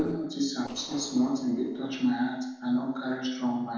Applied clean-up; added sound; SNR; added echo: neural separator model SepFormer DNS4.